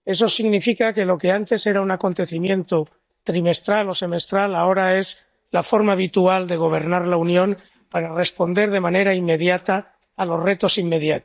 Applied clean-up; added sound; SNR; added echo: neural mask model DeepFilterNet 3.